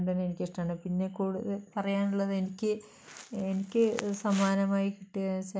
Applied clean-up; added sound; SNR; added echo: none; none; none; none.